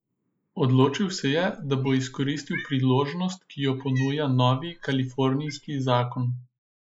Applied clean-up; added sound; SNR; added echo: neural mask model Resemble Enhance denoiser.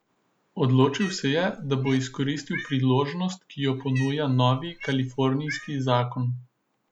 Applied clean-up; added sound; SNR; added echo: none; Cat; 16 dB; none.